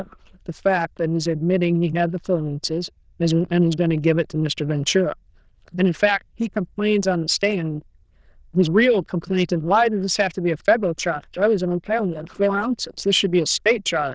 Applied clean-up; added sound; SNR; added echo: neural diffusion model UNIVERSE++.